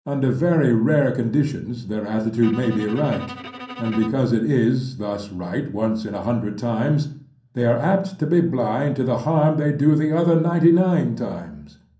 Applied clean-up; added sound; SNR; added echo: none; Bowed string instrument; 17 dB; reverberation time 0.6 s.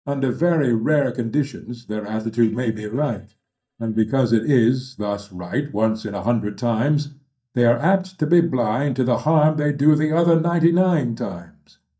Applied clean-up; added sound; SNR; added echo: neural mask model DeepFilterNet 3.